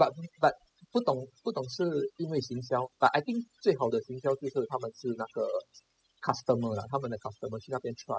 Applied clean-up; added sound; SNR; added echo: classical method spectral subtraction.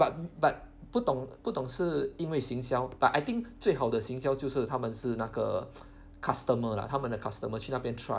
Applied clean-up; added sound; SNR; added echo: none; none; none; none.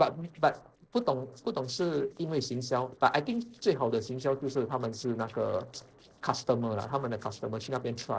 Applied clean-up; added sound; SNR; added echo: neural separator model SepFormer DNS4.